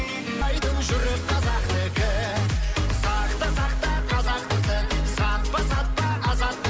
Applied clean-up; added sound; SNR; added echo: none; Brass instrument; 19 dB; none.